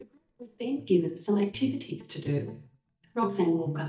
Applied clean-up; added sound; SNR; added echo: neural mask model DeepFilterNet 3.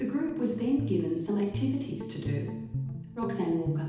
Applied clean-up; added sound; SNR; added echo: none; Guitar; 5 dB; reverberation time 0.8 s.